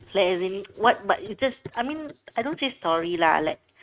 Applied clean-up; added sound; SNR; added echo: neural mask model RNNoise.